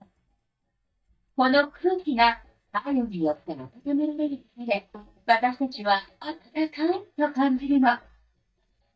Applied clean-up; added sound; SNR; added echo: neural mask model DeepFilterNet 3.